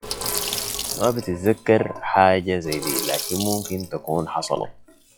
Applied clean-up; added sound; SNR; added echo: classical method log-MMSE.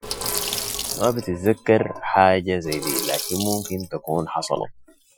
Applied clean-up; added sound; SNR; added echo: classical method Wiener filter.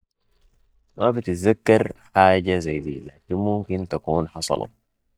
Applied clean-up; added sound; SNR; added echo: neural mask model DeepFilterNet 3.